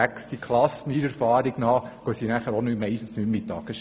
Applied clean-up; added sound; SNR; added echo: none; none; none; none.